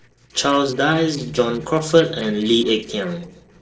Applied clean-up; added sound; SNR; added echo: neural separator model SepFormer DNS4.